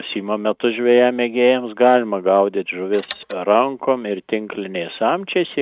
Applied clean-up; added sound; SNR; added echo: neural mask model RNNoise.